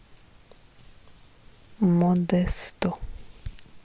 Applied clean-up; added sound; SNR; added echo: none; none; none; none.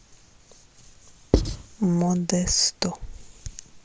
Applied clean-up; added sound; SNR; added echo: none; Writing; -3 dB; none.